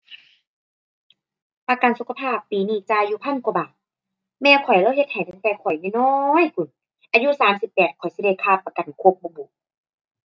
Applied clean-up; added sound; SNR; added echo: none; none; none; none.